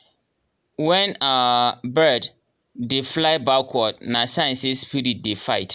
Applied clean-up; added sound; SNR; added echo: none; none; none; none.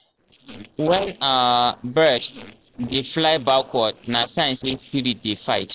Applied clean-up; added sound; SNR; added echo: neural separator model SepFormer DNS4.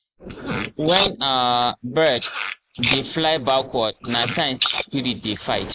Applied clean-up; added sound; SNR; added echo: neural mask model Resemble Enhance denoiser.